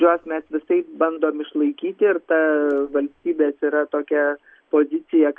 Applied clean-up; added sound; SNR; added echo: none; none; none; none.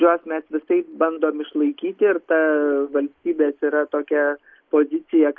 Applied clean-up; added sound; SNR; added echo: neural mask model Resemble Enhance denoiser.